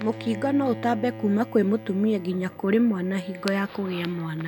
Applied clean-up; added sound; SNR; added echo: none; Bowed string instrument; 15 dB; none.